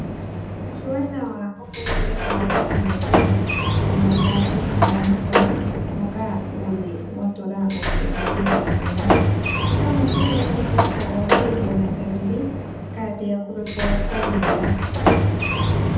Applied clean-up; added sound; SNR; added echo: none; Sliding door; -5 dB; reverberation time 1.0 s.